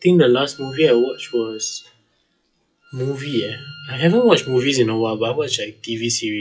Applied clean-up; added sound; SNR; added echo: classical method WPE with log-MMSE.